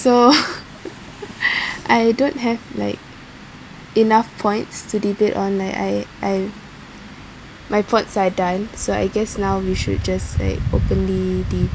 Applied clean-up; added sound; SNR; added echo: none; none; none; none.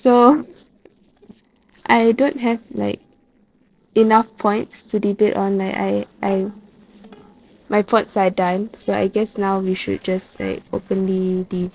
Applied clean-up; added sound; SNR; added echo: neural separator model SepFormer DNS4.